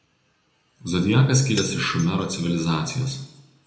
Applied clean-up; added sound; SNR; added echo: none; Keys jangling; 15 dB; reverberation time 0.7 s.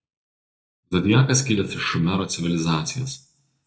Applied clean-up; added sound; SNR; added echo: neural mask model DeepFilterNet 3.